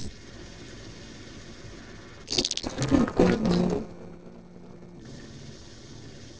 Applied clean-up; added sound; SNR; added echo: neural separator model SepFormer DNS4.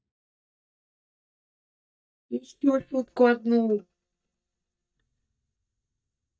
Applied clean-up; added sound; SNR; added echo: neural mask model DeepFilterNet 3.